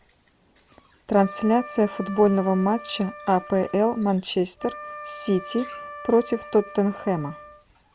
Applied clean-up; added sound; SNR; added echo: none; Wind instrument, woodwind instrument; 15 dB; none.